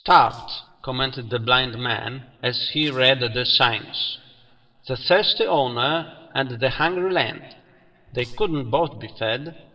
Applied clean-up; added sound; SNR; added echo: neural separator model SepFormer DNS4.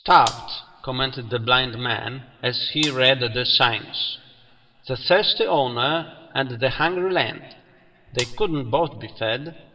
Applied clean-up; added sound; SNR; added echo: none; Gunshot, gunfire; 15 dB; reverberation time 2.4 s.